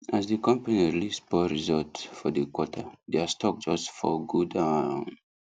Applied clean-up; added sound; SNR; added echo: none; none; none; none.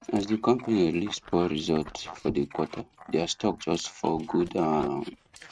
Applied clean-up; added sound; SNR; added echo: neural mask model RNNoise.